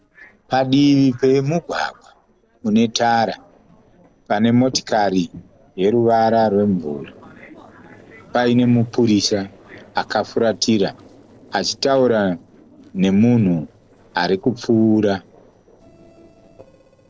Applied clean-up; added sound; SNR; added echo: neural separator model SepFormer DNS4.